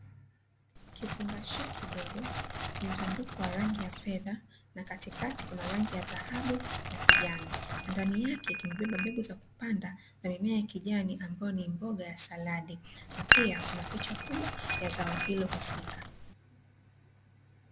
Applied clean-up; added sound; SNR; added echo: none; Dishes, pots, and pans + Crackle; -3 dB; none.